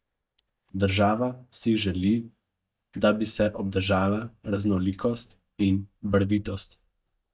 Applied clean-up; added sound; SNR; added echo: neural mask model DeepFilterNet 3.